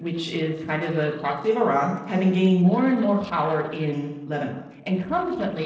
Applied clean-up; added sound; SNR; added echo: neural separator model SepFormer DNS4.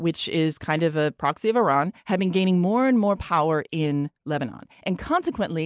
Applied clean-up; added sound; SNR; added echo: none; none; none; none.